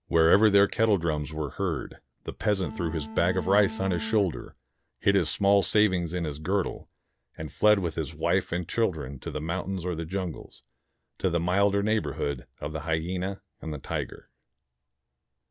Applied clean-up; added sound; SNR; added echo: none; Bowed string instrument; 11 dB; none.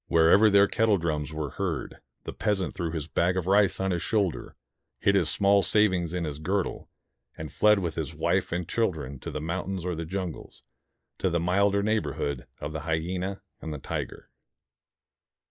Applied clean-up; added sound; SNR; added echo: neural mask model Resemble Enhance denoiser.